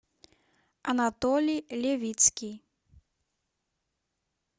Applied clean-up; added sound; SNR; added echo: none; none; none; none.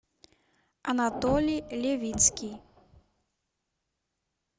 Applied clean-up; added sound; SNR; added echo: none; Printer; 8 dB; none.